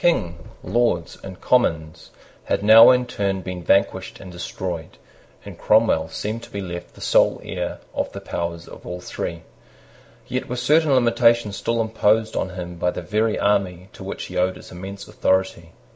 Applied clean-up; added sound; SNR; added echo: none; none; none; none.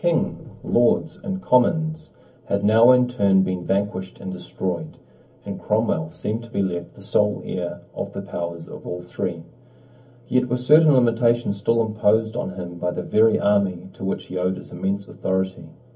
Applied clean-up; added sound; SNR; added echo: none; none; none; reverberation time 0.3 s.